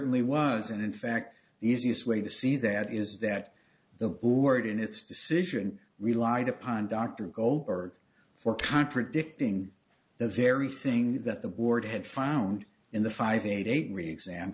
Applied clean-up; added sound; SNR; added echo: none; Shatter; 9 dB; none.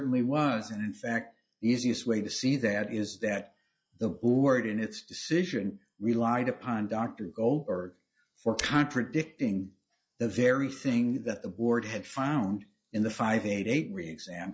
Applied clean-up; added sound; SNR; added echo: classical method log-MMSE.